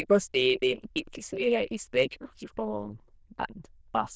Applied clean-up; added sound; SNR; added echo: neural diffusion model UNIVERSE++.